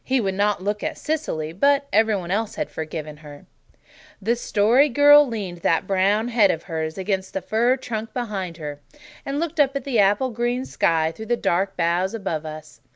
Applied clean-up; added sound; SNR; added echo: none; none; none; none.